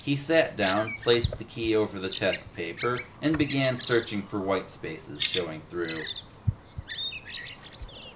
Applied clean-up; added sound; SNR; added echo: none; Bird vocalization, bird call, bird song; 1 dB; none.